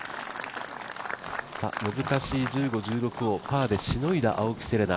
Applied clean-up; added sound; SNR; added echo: none; none; none; none.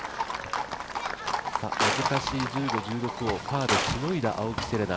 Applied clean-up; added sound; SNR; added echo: none; Livestock, farm animals, working animals + Gunshot, gunfire; 0 dB; none.